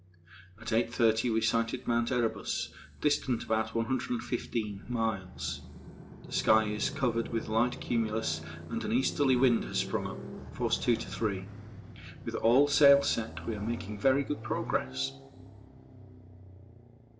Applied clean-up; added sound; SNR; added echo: none; Motorcycle; 13 dB; reverberation time 0.4 s.